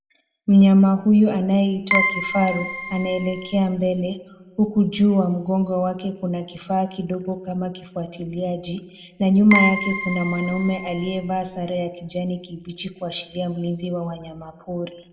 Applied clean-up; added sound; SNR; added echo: none; Keyboard (musical); 5 dB; reverberation time 0.9 s.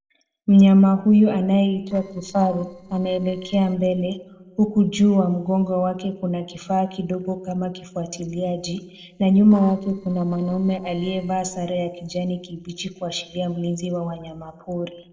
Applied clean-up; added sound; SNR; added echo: neural separator model SepFormer DNS4.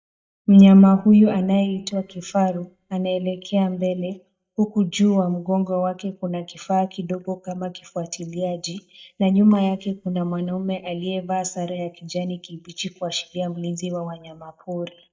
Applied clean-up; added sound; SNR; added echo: neural mask model DeepFilterNet 3.